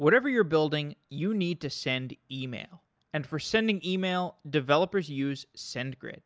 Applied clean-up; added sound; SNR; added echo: none; none; none; none.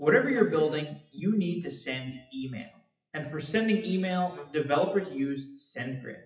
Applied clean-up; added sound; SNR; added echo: classical method WPE with log-MMSE.